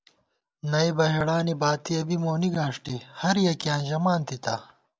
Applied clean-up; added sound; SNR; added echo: none; none; none; none.